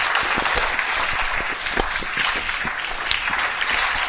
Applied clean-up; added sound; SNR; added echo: none; Chewing, mastication; 8 dB; none.